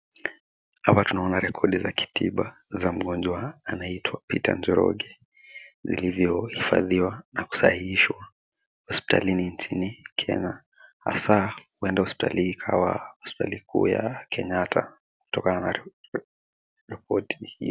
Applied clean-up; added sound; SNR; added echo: none; none; none; none.